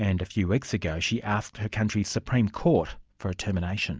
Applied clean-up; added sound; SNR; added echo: none; none; none; none.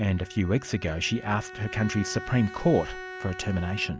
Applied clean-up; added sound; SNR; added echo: none; Bowed string instrument; 14 dB; none.